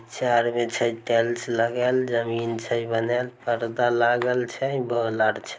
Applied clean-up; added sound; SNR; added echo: none; none; none; none.